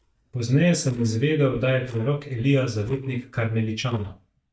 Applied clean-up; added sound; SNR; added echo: neural mask model DeepFilterNet 3.